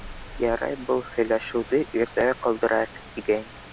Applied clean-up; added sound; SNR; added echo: none; Rain; 15 dB; none.